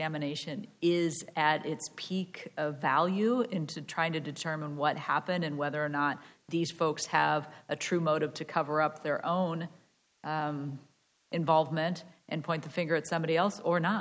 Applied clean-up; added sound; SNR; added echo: none; none; none; none.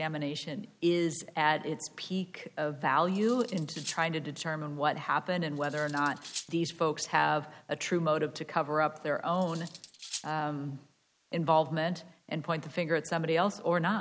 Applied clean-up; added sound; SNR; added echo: none; Cutlery, silverware; 14 dB; none.